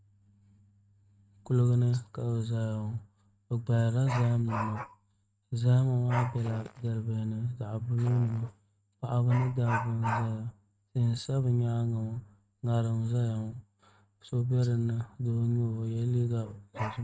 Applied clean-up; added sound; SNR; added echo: neural mask model RNNoise.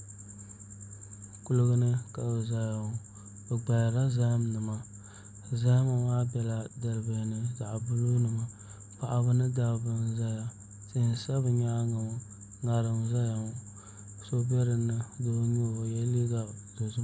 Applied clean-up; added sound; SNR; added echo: none; none; none; none.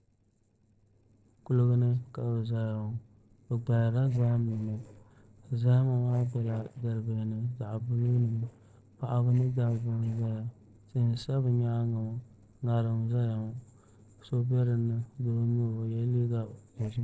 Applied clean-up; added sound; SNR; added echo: neural separator model SepFormer DNS4.